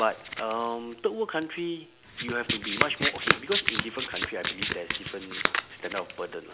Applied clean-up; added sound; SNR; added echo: none; Domestic sounds, home sounds; -1 dB; none.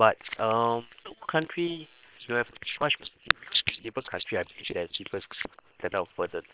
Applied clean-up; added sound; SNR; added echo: neural separator model SepFormer WHAM!.